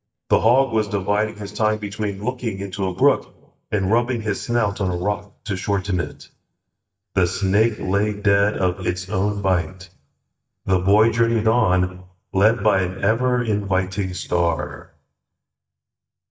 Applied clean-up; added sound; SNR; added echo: neural mask model DeepFilterNet 3.